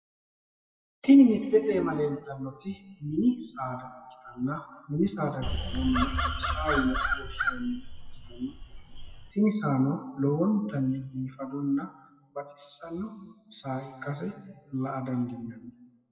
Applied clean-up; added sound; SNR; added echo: classical method WPE with log-MMSE.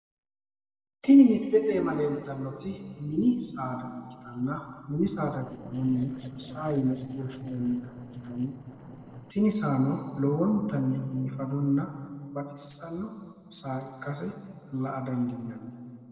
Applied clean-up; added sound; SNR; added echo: neural separator model SepFormer DNS4.